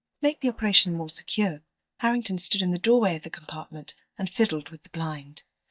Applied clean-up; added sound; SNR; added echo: neural mask model DeepFilterNet 3.